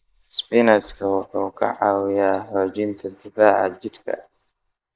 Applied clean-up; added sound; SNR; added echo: neural mask model Resemble Enhance denoiser.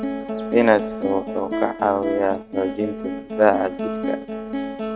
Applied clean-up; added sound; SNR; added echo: neural mask model RNNoise.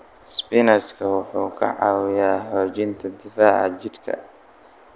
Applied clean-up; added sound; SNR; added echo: none; none; none; none.